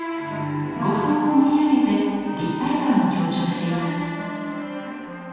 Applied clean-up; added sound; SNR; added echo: none; Wind instrument, woodwind instrument; 13 dB; reverberation time 2.1 s.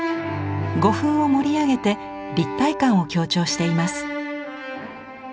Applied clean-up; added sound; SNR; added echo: none; none; none; none.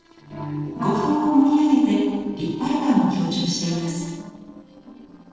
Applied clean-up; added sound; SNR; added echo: neural separator model SepFormer DNS4.